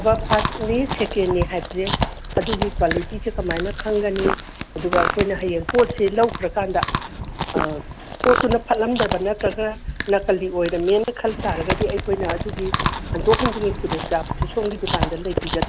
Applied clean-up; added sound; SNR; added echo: none; Chewing, mastication + Fart; 3 dB; none.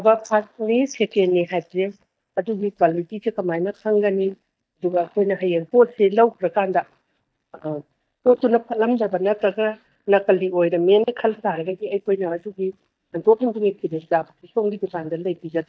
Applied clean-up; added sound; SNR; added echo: neural mask model DeepFilterNet 3.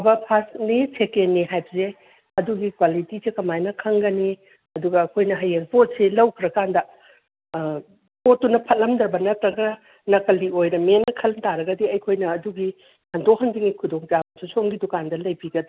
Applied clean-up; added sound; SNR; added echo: none; none; none; none.